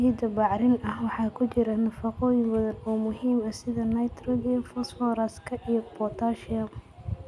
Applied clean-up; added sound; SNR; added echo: none; none; none; none.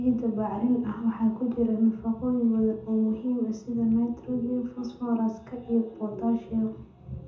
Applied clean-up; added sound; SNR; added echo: none; none; none; reverberation time 0.5 s.